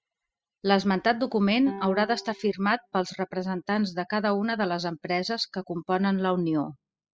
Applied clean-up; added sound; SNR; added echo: classical method spectral subtraction.